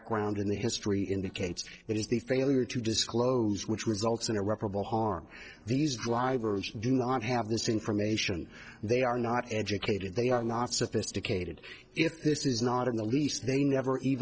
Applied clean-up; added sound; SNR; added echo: neural separator model SepFormer DNS4.